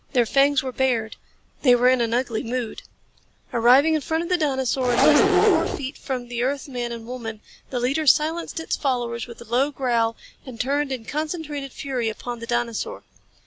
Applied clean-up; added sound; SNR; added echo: none; Zipper (clothing); -4 dB; none.